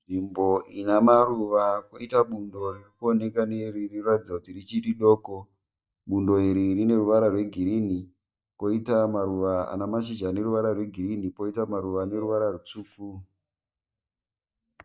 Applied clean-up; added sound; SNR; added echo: neural mask model DeepFilterNet 3.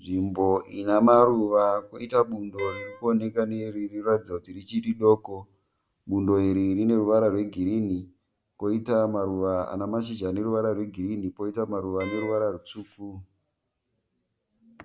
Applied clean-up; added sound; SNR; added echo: none; Wind instrument, woodwind instrument; 16 dB; none.